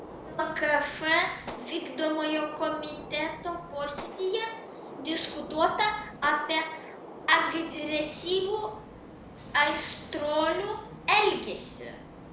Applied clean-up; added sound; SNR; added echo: none; Gunshot, gunfire; 13 dB; none.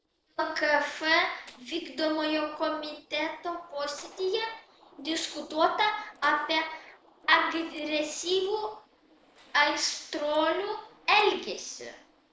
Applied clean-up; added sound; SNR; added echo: neural separator model SepFormer DNS4.